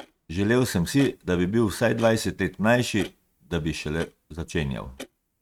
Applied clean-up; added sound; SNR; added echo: neural mask model RNNoise.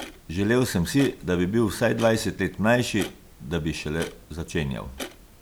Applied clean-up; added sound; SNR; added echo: none; Clock; 17 dB; none.